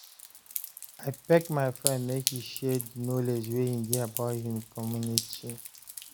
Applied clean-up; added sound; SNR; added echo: none; Drip; 7 dB; none.